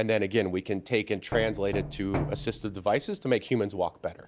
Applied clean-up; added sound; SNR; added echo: none; Knock; 8 dB; none.